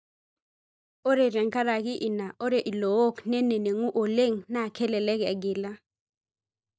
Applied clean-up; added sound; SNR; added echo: neural mask model DeepFilterNet 3.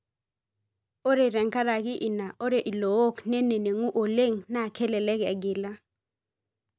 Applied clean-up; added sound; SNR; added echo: none; none; none; none.